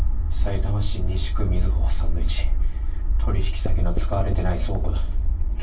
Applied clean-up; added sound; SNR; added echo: none; Writing; 19 dB; reverberation time 0.3 s.